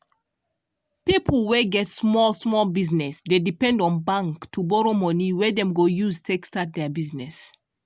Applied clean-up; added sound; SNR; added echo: none; none; none; none.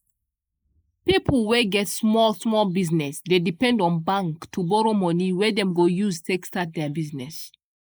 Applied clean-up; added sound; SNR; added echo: neural mask model Resemble Enhance denoiser.